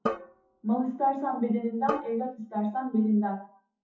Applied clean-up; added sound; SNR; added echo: classical method WPE with log-MMSE.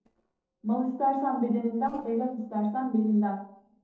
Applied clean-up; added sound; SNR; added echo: neural separator model SepFormer DNS4.